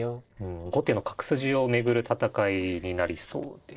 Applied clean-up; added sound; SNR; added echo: neural separator model SepFormer DNS4.